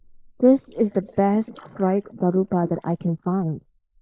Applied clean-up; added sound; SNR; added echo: neural mask model Resemble Enhance denoiser.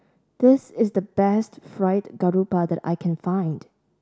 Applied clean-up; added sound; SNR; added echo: none; none; none; none.